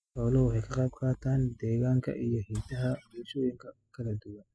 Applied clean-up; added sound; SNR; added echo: classical method spectral subtraction.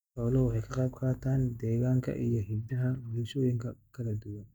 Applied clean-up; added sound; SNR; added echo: neural mask model DeepFilterNet 3.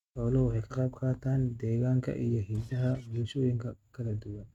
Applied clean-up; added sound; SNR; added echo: neural mask model RNNoise.